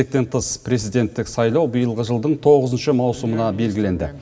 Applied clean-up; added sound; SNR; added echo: none; none; none; reverberation time 1.2 s.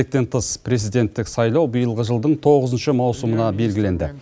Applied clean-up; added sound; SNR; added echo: none; none; none; none.